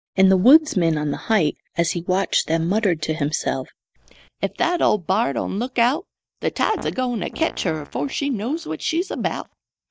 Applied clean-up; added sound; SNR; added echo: neural mask model DeepFilterNet 3.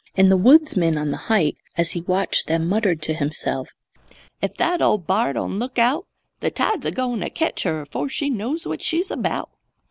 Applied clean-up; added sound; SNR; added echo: none; none; none; none.